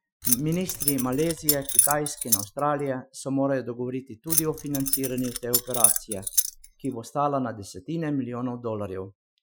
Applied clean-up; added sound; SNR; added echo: classical method Wiener filter.